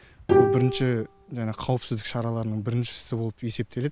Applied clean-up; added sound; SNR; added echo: none; Bowed string instrument; 0 dB; none.